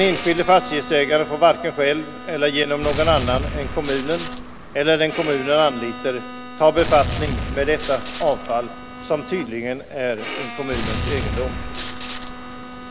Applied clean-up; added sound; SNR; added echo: none; Bowed string instrument + Gunshot, gunfire; 8 dB; none.